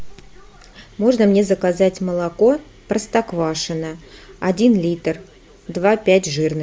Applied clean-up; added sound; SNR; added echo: none; none; none; none.